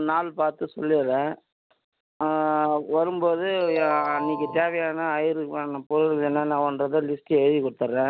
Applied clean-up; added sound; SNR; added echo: none; Ringtone; 8 dB; none.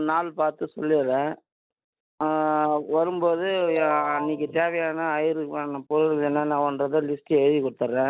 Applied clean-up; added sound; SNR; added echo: neural mask model DeepFilterNet 3.